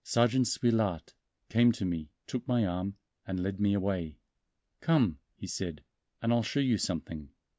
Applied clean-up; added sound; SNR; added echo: none; none; none; none.